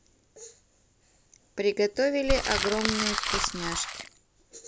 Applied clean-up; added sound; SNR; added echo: none; Crumpling, crinkling; 0 dB; none.